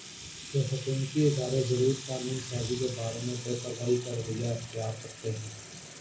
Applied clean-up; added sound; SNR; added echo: none; Sink (filling or washing) / Water tap, faucet; 12 dB; reverberation time 0.4 s.